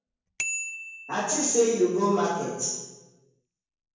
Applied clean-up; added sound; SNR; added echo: none; Bicycle bell; 12 dB; reverberation time 1.0 s.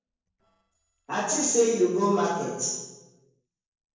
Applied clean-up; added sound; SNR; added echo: neural separator model SepFormer DNS4.